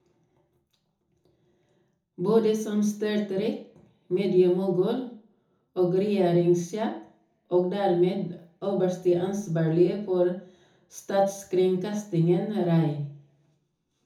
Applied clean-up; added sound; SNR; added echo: none; none; none; reverberation time 0.6 s.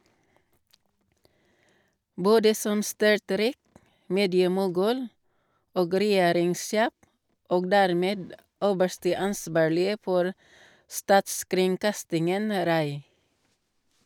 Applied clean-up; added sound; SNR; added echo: none; none; none; none.